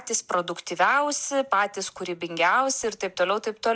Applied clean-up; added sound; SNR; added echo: neural mask model DeepFilterNet 3.